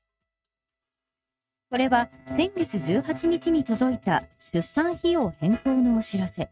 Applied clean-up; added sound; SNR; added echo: neural mask model RNNoise.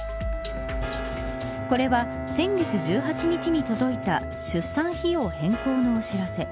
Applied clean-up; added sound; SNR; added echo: none; Bowed string instrument + Wind instrument, woodwind instrument; 7 dB; none.